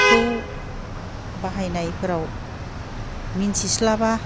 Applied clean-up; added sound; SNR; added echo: none; Traffic noise, roadway noise / Vehicle horn, car horn, honking; 1 dB; none.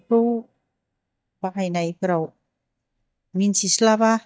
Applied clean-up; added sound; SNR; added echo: neural mask model DeepFilterNet 3.